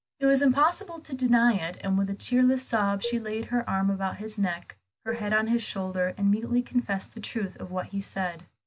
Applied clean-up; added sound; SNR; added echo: none; Dishes, pots, and pans; 13 dB; none.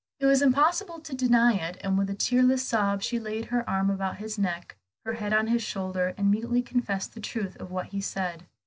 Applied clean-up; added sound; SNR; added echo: neural separator model SepFormer DNS4.